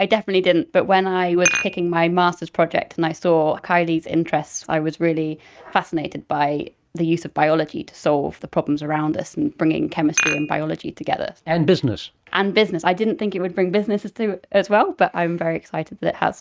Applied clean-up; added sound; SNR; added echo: neural mask model RNNoise.